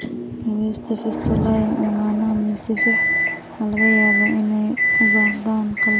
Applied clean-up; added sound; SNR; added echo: none; Microwave oven; 1 dB; none.